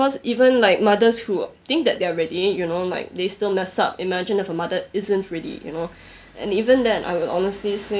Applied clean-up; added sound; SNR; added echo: none; none; none; none.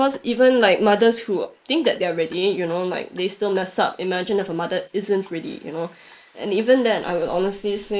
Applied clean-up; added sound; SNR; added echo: neural mask model Resemble Enhance denoiser.